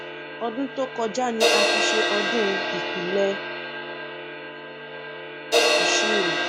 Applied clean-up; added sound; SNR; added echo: none; Crash cymbal; -5 dB; none.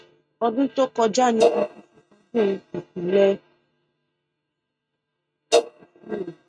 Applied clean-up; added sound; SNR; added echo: neural mask model RNNoise.